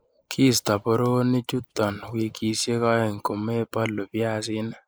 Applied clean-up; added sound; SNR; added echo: neural mask model Resemble Enhance denoiser.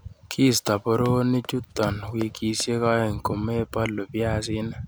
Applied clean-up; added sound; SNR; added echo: none; Run; 20 dB; none.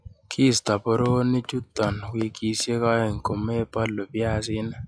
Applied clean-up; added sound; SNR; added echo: classical method log-MMSE.